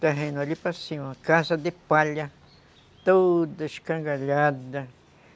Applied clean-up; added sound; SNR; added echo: none; none; none; none.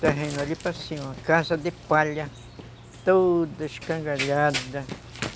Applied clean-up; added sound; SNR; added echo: none; Run; 11 dB; none.